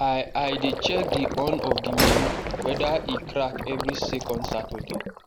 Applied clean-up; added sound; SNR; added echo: none; Gunshot, gunfire + Gurgling; -1 dB; none.